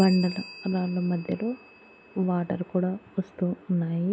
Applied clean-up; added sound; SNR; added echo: none; Bell; 19 dB; none.